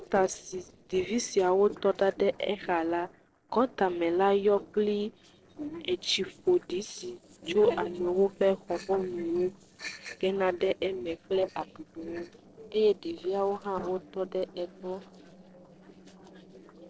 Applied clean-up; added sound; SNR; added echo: neural separator model SepFormer DNS4.